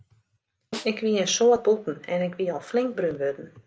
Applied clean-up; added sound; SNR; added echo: none; Snare drum; 16 dB; none.